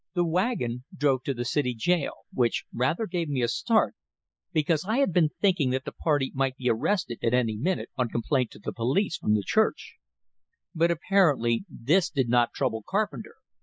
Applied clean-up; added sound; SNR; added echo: neural mask model Resemble Enhance denoiser.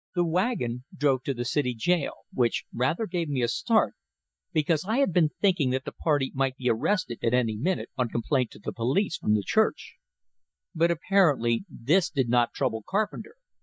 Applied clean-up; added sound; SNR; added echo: neural mask model DeepFilterNet 3.